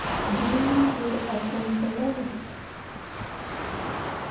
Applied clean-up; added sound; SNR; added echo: none; Waves, surf; 2 dB; reverberation time 1.2 s.